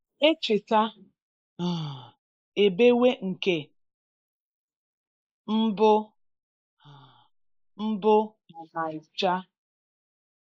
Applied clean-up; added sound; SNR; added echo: neural mask model Resemble Enhance denoiser.